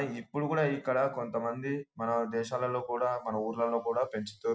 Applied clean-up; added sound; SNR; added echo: none; none; none; none.